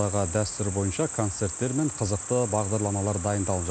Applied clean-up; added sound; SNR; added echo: none; Cricket; 7 dB; none.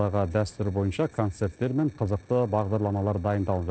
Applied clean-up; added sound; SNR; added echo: neural separator model SepFormer DNS4.